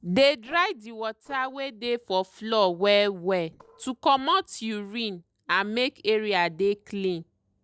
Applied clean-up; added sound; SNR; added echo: neural separator model SepFormer DNS4.